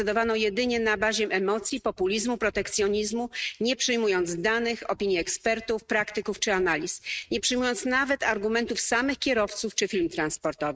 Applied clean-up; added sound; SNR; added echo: neural mask model RNNoise.